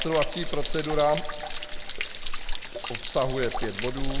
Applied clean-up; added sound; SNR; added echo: none; Stream / Trickle, dribble / Splash, splatter; -2 dB; none.